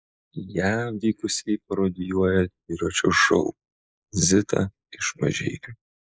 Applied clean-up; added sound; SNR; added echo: neural mask model Resemble Enhance denoiser.